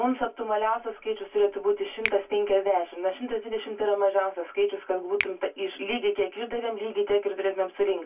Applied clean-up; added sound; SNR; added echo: none; Finger snapping; 13 dB; reverberation time 0.1 s.